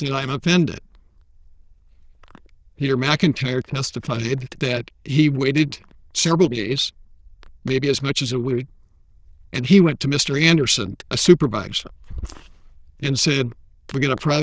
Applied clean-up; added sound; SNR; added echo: neural diffusion model UNIVERSE++.